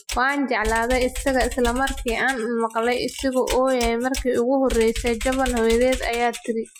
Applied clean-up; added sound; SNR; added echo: classical method Wiener filter.